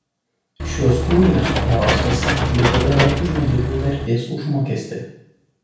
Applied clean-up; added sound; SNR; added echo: none; Engine / Mechanisms; 0 dB; reverberation time 0.7 s.